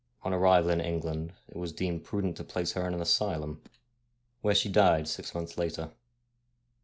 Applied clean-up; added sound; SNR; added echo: none; none; none; none.